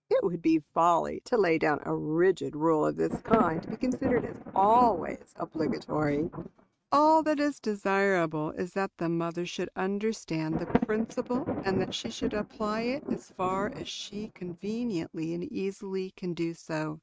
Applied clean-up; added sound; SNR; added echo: neural mask model RNNoise.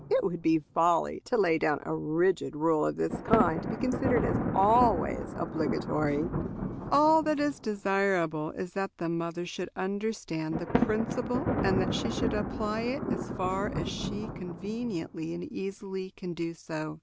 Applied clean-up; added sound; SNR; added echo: none; Thunder; 5 dB; none.